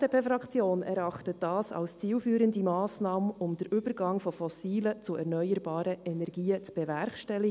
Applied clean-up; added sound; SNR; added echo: none; none; none; none.